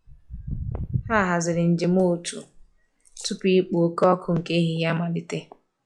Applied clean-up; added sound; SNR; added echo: classical method log-MMSE.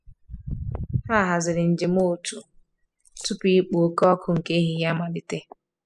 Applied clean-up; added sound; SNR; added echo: classical method spectral subtraction.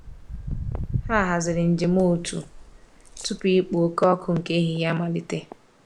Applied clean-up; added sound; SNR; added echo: none; Walk, footsteps; 11 dB; none.